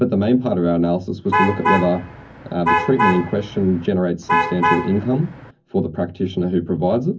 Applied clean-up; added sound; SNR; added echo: none; Alarm / Truck; 2 dB; reverberation time 0.3 s.